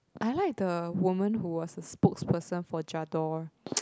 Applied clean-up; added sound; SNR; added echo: none; none; none; none.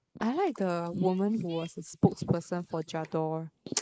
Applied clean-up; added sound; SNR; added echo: neural mask model Resemble Enhance denoiser.